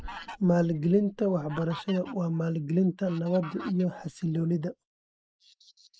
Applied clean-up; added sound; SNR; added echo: neural mask model Resemble Enhance denoiser.